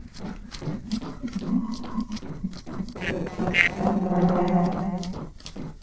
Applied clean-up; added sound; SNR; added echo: neural separator model SepFormer DNS4.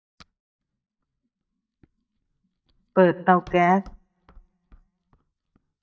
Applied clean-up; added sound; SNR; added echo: neural mask model DeepFilterNet 3.